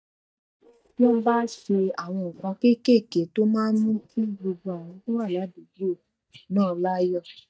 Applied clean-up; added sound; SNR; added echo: neural mask model DeepFilterNet 3.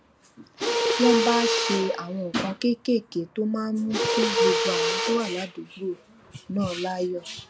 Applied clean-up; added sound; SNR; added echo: none; Mechanisms; -1 dB; none.